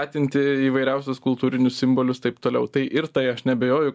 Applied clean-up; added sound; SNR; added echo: none; none; none; none.